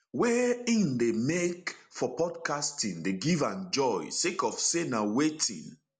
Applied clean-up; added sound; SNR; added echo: none; none; none; none.